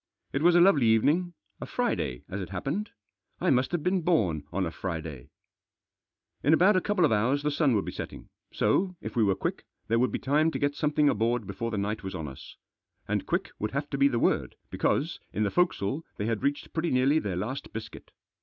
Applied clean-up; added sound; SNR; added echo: none; none; none; none.